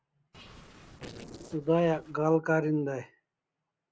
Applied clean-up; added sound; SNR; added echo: neural separator model SepFormer DNS4.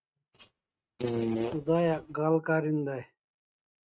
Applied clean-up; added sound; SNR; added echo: neural mask model RNNoise.